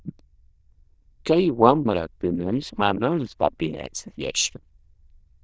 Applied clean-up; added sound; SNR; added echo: neural diffusion model UNIVERSE++.